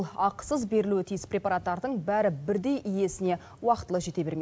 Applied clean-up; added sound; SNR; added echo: none; none; none; none.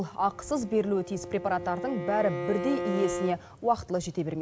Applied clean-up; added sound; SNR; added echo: none; Bowed string instrument; 7 dB; none.